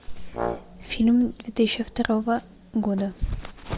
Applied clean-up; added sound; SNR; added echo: none; Brass instrument; 10 dB; none.